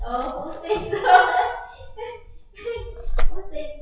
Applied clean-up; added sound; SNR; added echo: classical method WPE with log-MMSE.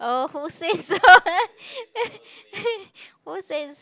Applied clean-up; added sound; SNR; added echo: none; none; none; none.